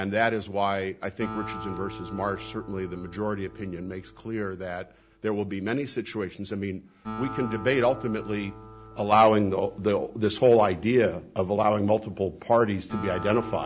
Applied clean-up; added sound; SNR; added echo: none; Acoustic guitar; 16 dB; none.